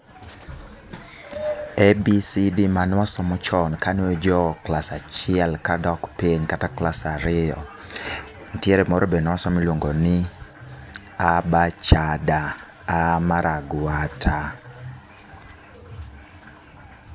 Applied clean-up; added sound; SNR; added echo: none; none; none; none.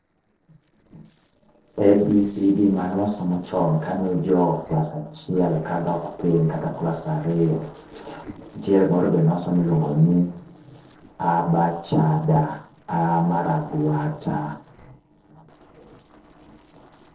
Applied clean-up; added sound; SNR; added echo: neural separator model SepFormer DNS4.